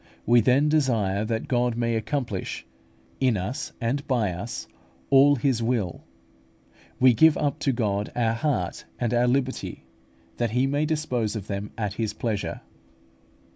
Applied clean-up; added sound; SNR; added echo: none; none; none; none.